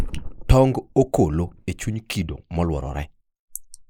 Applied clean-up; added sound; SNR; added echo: neural mask model Resemble Enhance denoiser.